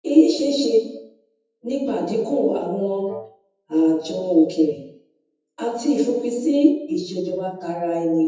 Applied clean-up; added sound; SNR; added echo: classical method WPE with log-MMSE.